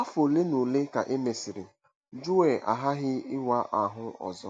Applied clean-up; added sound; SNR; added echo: none; none; none; none.